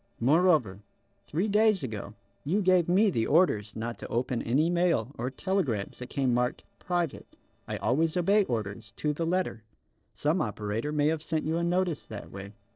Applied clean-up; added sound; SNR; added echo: neural separator model SepFormer DNS4.